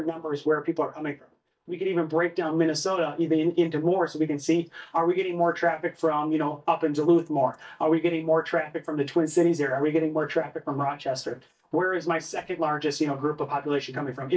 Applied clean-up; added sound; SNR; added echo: neural mask model DeepFilterNet 3.